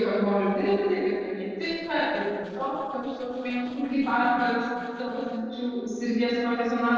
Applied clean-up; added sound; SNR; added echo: neural separator model SepFormer DNS4.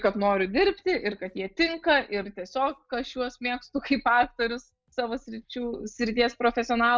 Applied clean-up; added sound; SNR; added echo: none; none; none; none.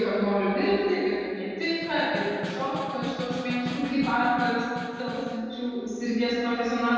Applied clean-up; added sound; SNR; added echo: none; Snare drum; 13 dB; reverberation time 2.0 s.